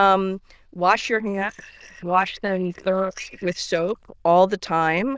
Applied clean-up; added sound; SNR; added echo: neural diffusion model UNIVERSE++.